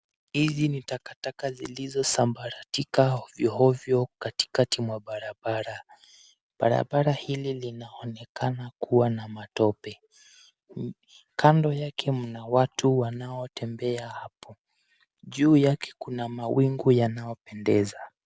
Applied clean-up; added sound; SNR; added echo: none; none; none; none.